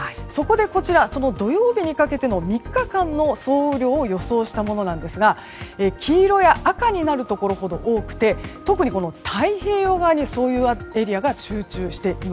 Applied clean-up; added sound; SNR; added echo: none; none; none; none.